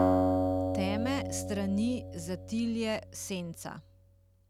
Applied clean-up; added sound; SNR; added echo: none; Acoustic guitar; -2 dB; none.